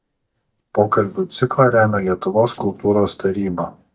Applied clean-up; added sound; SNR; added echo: neural mask model DeepFilterNet 3.